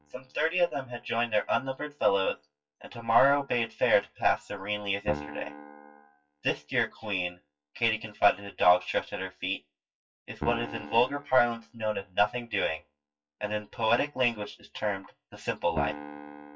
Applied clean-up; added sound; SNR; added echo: classical method WPE with log-MMSE.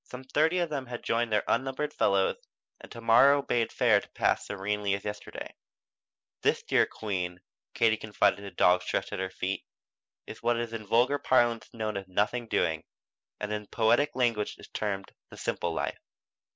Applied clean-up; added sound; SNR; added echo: none; none; none; none.